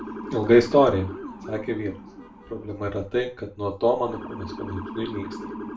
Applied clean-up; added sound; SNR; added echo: none; Motor vehicle (road) / Siren; 12 dB; reverberation time 0.3 s.